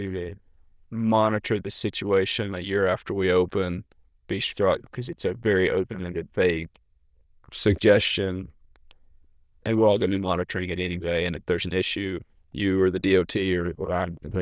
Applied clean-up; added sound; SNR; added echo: neural diffusion model UNIVERSE++.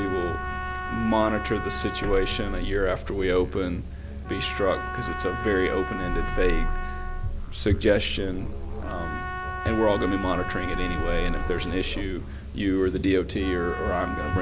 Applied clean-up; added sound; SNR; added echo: none; Musical instrument + Trumpet; 7 dB; none.